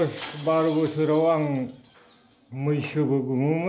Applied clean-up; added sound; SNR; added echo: none; Shatter; 18 dB; none.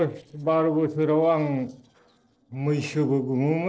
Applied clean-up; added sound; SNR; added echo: neural separator model SepFormer DNS4.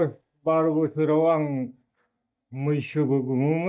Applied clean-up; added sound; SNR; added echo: neural mask model DeepFilterNet 3.